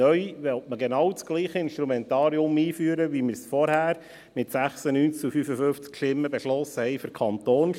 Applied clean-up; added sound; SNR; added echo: none; none; none; none.